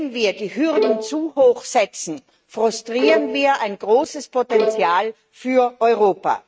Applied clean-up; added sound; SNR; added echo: neural mask model RNNoise.